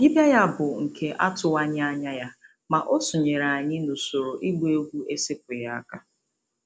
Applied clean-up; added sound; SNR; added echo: none; none; none; none.